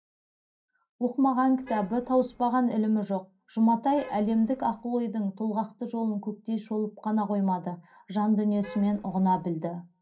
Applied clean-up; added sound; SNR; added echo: none; Traffic noise, roadway noise / Vehicle horn, car horn, honking; 20 dB; reverberation time 0.3 s.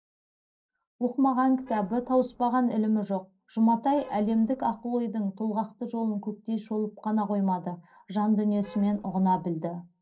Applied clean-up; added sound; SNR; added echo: neural separator model SepFormer DNS4.